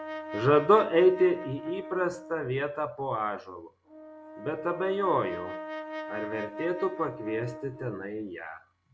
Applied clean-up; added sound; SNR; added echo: none; Brass instrument; 12 dB; none.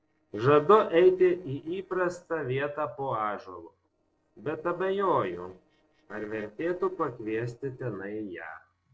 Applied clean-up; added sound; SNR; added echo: neural separator model SepFormer DNS4.